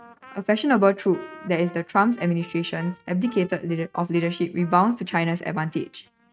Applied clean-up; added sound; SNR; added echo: neural mask model RNNoise.